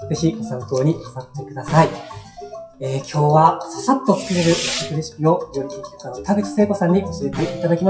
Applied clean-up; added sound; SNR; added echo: classical method WPE with log-MMSE.